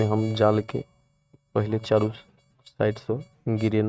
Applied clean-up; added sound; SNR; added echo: neural mask model RNNoise.